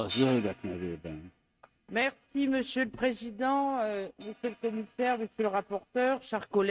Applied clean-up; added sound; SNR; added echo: neural mask model RNNoise.